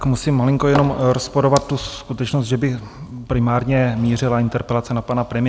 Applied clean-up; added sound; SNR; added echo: none; none; none; none.